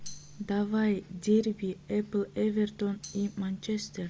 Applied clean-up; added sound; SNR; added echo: none; Tambourine; 19 dB; none.